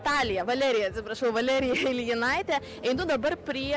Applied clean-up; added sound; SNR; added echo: none; none; none; none.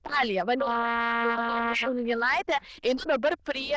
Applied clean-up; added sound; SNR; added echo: neural diffusion model UNIVERSE++.